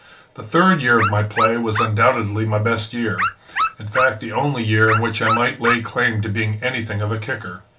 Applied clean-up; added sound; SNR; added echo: none; Dog; 4 dB; reverberation time 0.2 s.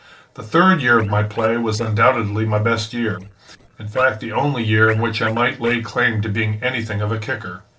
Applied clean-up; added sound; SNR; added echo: neural separator model SepFormer DNS4.